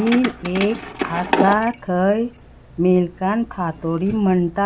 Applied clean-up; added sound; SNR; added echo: none; Keys jangling; 8 dB; none.